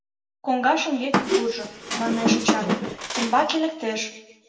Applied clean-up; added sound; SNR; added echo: none; Squeak; -1 dB; reverberation time 0.7 s.